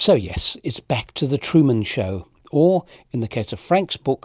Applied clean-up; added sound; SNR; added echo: none; none; none; none.